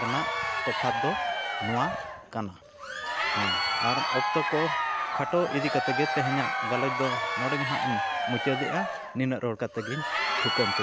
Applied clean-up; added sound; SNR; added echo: none; Crowd; -2 dB; none.